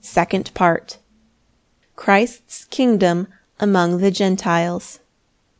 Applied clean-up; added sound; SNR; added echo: none; none; none; none.